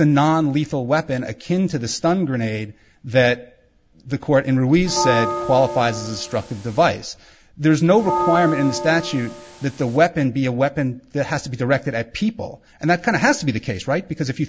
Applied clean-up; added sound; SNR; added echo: none; Bell; 6 dB; none.